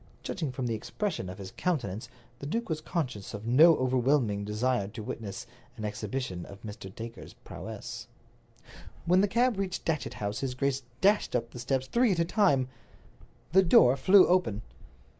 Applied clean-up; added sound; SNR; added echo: none; none; none; none.